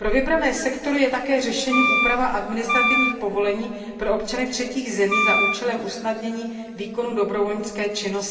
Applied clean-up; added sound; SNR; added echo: none; Wind instrument, woodwind instrument; -2 dB; reverberation time 2.5 s.